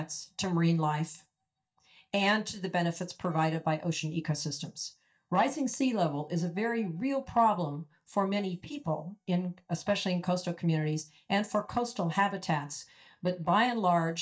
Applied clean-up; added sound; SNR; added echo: neural mask model DeepFilterNet 3.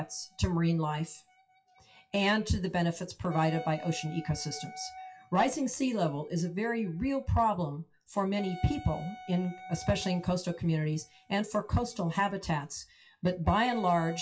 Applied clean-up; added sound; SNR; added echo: classical method WPE with log-MMSE.